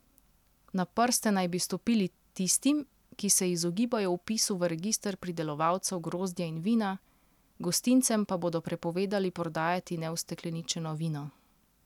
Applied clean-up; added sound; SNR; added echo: none; none; none; none.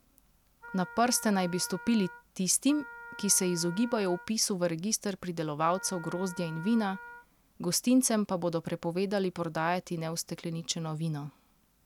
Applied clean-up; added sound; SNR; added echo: none; Wind instrument, woodwind instrument; 16 dB; none.